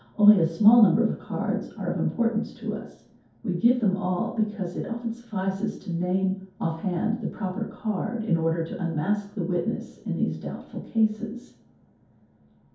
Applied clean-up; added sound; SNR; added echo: none; none; none; reverberation time 0.6 s.